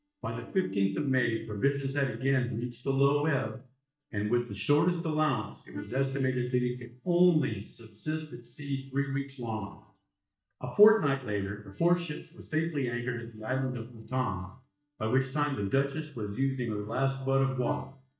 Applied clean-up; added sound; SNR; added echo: neural mask model DeepFilterNet 3.